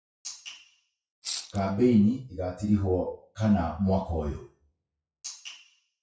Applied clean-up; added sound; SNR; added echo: classical method WPE with log-MMSE.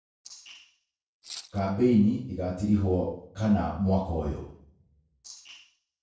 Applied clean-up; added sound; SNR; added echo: neural separator model SepFormer DNS4.